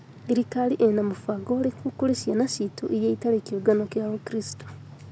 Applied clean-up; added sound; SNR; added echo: none; none; none; none.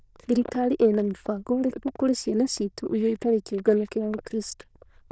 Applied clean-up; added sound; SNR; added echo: neural diffusion model UNIVERSE++.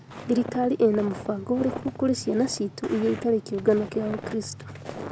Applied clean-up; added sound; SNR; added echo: none; Walk, footsteps; 14 dB; none.